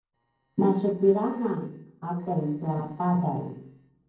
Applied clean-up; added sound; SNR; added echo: neural separator model SepFormer DNS4.